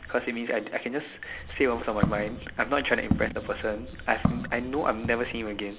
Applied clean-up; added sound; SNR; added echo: none; Walk, footsteps; 5 dB; none.